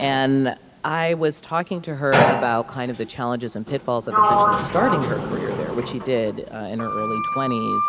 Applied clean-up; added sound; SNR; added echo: none; Sliding door; 0 dB; none.